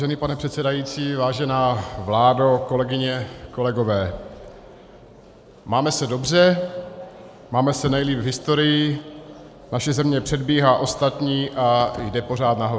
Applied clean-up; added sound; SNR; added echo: none; none; none; none.